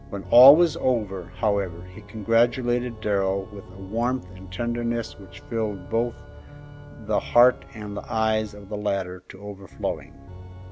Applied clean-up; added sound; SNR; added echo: none; Organ; 16 dB; none.